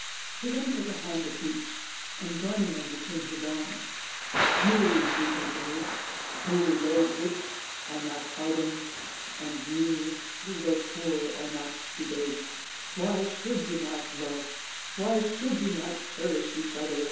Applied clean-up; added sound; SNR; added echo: none; Thunder / Rain; 4 dB; reverberation time 2.2 s.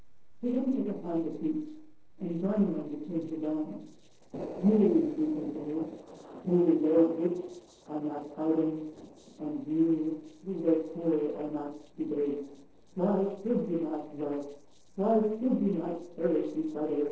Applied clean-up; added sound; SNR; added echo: neural separator model SepFormer DNS4.